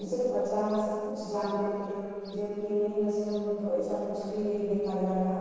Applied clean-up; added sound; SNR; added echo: neural separator model SepFormer DNS4.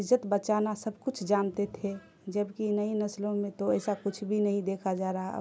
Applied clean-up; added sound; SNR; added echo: none; none; none; none.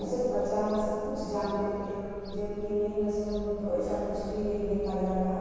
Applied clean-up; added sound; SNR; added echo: none; Gull, seagull / Fowl; 12 dB; reverberation time 2.2 s.